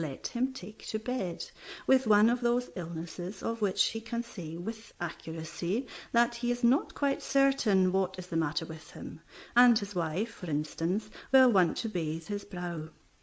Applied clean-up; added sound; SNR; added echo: none; none; none; none.